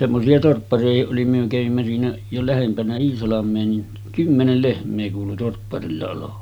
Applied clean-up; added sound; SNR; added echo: none; none; none; none.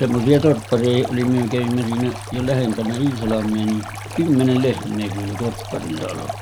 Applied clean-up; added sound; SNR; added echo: none; Stream; 14 dB; none.